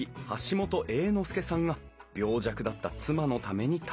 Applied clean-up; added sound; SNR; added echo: none; none; none; none.